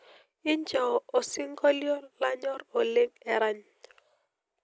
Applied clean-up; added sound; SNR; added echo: none; none; none; none.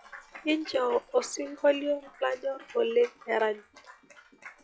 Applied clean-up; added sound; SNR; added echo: classical method log-MMSE.